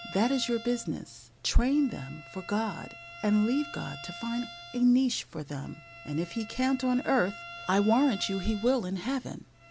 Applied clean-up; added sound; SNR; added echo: none; Bowed string instrument; 17 dB; none.